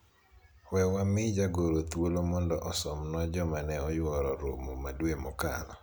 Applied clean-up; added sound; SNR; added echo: none; none; none; none.